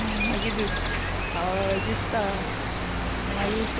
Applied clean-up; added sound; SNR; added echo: none; Cricket; -3 dB; none.